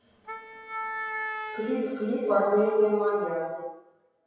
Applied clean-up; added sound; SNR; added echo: classical method WPE with log-MMSE.